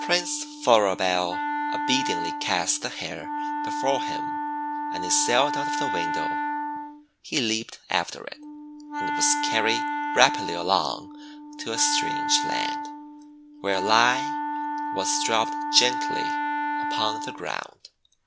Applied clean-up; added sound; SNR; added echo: none; Wind instrument, woodwind instrument; 3 dB; none.